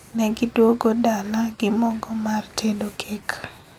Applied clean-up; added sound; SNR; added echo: none; none; none; none.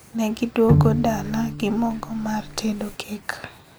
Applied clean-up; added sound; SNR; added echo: none; Bowed string instrument; 0 dB; none.